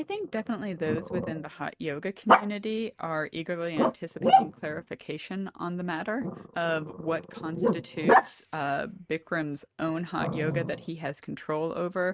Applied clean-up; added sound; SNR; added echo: neural mask model RNNoise.